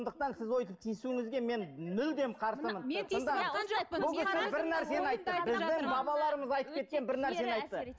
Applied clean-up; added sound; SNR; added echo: none; none; none; none.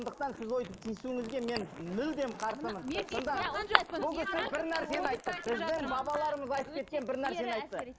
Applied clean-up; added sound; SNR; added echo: neural mask model Resemble Enhance denoiser.